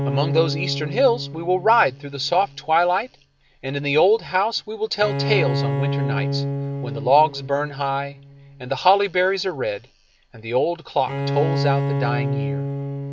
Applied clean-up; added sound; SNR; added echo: none; Bowed string instrument; 5 dB; none.